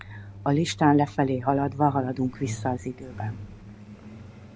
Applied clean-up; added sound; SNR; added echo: none; Truck; 12 dB; none.